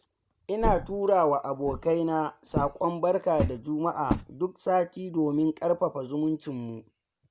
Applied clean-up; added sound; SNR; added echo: none; Walk, footsteps; 6 dB; none.